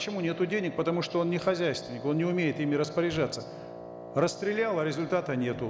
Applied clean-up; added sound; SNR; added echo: none; Wind instrument, woodwind instrument; 13 dB; none.